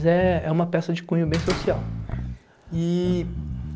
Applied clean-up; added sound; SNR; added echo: none; Bass guitar + Slam; 8 dB; none.